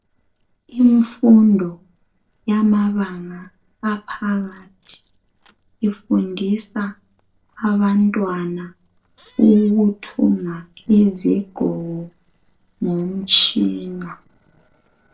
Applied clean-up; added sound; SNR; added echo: neural separator model SepFormer DNS4.